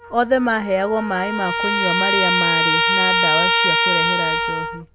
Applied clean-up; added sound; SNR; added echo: none; Trumpet; -3 dB; none.